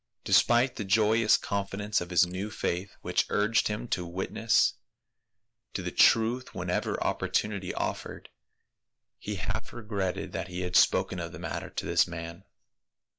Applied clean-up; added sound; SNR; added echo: neural mask model Resemble Enhance denoiser.